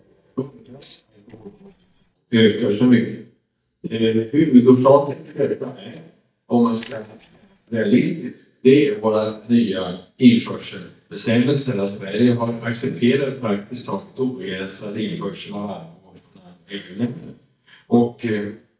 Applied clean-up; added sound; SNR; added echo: neural mask model DeepFilterNet 3.